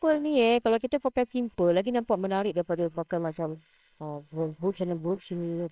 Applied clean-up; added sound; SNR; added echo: neural separator model SepFormer WHAMR!.